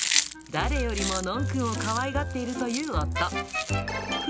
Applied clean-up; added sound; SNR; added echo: none; Chewing, mastication; 6 dB; none.